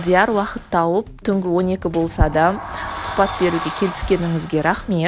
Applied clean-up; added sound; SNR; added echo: none; Sliding door; 11 dB; none.